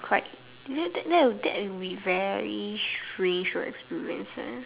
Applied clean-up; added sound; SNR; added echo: none; none; none; none.